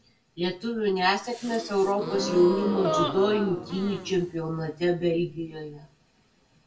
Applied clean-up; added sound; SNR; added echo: none; Gasp; 5 dB; reverberation time 0.2 s.